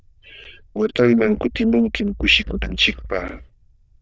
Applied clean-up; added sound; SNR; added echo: neural diffusion model UNIVERSE++.